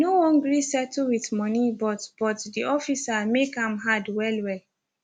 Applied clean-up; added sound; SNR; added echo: none; none; none; none.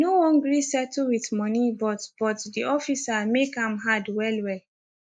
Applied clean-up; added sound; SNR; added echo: neural mask model Resemble Enhance denoiser.